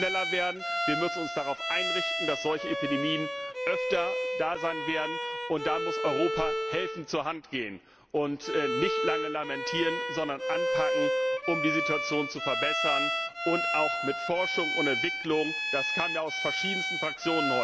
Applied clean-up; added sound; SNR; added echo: none; Bowed string instrument; -1 dB; none.